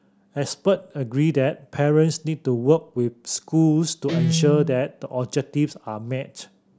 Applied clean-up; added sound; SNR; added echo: none; Guitar; 4 dB; none.